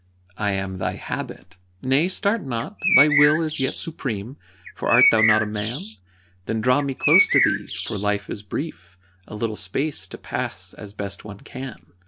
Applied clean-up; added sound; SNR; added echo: none; Bird; -3 dB; none.